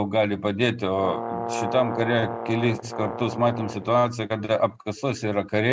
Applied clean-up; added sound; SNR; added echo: none; Brass instrument; 8 dB; none.